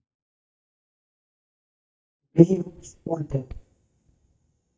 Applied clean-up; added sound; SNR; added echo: neural mask model DeepFilterNet 3.